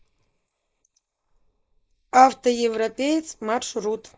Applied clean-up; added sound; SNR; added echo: neural mask model Resemble Enhance denoiser.